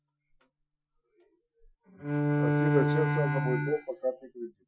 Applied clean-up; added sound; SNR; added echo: classical method Wiener filter.